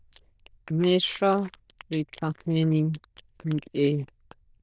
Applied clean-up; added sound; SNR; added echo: neural diffusion model UNIVERSE++.